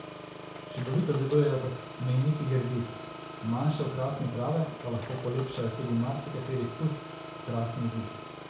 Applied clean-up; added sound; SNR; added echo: none; Engine; 11 dB; reverberation time 0.6 s.